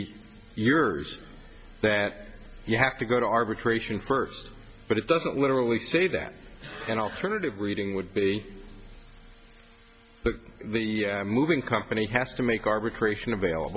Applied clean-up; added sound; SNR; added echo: none; none; none; none.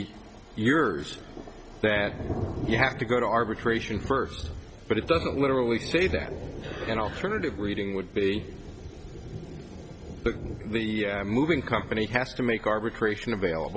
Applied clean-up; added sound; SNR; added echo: none; Thunder; 10 dB; none.